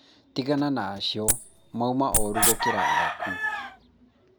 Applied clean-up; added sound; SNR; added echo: none; Chicken, rooster + Wild animals; -3 dB; none.